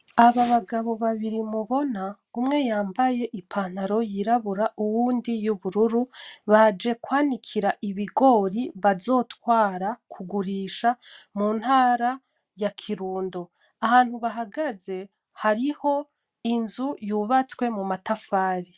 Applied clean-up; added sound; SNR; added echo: none; none; none; none.